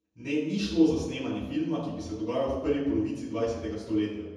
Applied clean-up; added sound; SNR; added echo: none; none; none; reverberation time 1.1 s.